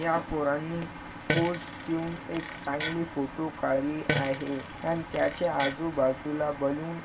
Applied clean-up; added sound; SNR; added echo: none; Fart; 7 dB; reverberation time 0.1 s.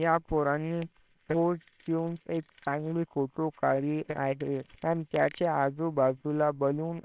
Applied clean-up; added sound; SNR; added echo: neural separator model SepFormer WHAMR!.